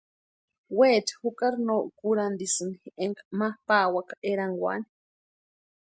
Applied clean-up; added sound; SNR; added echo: none; none; none; none.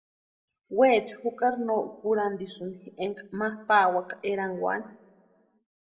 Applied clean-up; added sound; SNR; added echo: none; none; none; reverberation time 0.6 s.